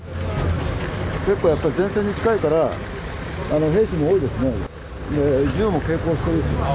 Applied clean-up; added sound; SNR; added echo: none; none; none; none.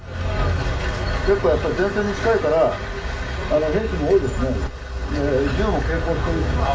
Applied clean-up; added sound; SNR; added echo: none; none; none; reverberation time 0.2 s.